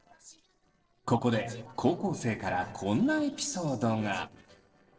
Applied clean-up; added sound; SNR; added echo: neural separator model SepFormer DNS4.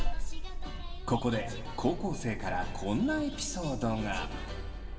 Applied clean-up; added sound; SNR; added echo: none; Engine starting; 2 dB; reverberation time 2.3 s.